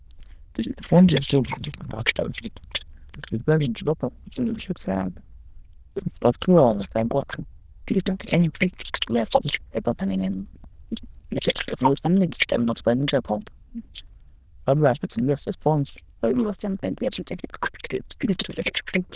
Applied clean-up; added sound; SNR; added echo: neural diffusion model UNIVERSE++.